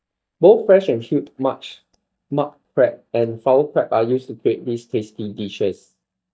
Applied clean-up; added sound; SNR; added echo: neural mask model DeepFilterNet 3.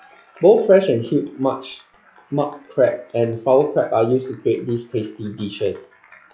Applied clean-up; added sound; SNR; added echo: classical method log-MMSE.